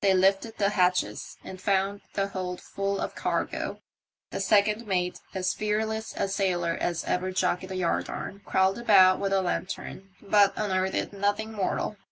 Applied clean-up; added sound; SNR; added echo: none; none; none; none.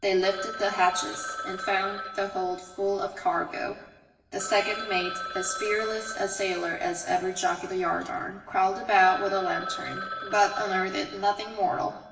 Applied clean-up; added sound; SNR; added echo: none; Telephone; 10 dB; reverberation time 1.1 s.